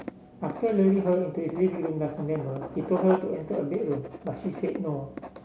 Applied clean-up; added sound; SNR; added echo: none; Writing; 13 dB; none.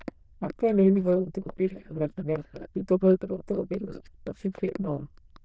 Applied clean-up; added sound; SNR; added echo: neural diffusion model UNIVERSE++.